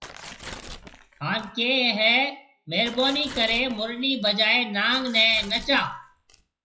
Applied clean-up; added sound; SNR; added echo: classical method WPE with log-MMSE.